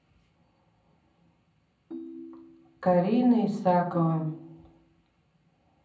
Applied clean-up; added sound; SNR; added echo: none; Ringtone; 16 dB; reverberation time 0.6 s.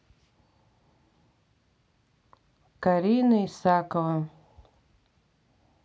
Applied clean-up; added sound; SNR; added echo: none; none; none; none.